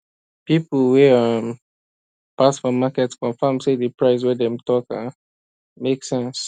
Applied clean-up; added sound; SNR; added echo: none; none; none; none.